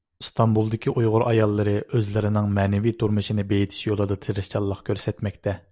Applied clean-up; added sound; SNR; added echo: none; none; none; none.